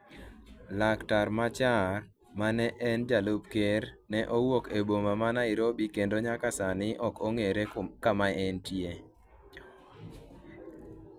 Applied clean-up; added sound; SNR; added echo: none; none; none; none.